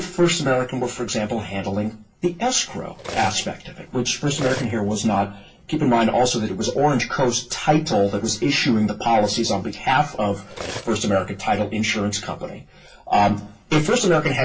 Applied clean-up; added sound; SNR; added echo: neural separator model SepFormer DNS4.